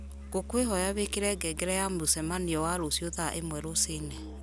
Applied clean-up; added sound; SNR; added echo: none; Musical instrument; 11 dB; none.